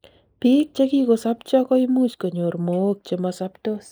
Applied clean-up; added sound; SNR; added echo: neural mask model Resemble Enhance denoiser.